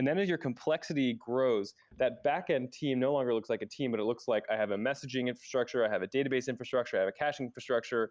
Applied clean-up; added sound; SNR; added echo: none; none; none; none.